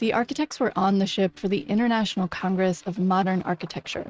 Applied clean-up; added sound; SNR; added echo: neural mask model RNNoise.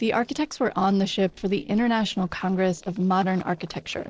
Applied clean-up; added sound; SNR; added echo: neural separator model SepFormer DNS4.